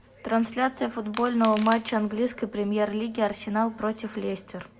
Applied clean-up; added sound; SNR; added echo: none; Crushing; 12 dB; reverberation time 0.6 s.